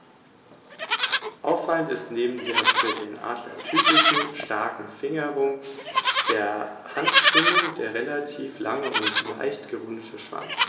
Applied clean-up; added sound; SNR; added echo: none; Livestock, farm animals, working animals; -3 dB; reverberation time 2.8 s.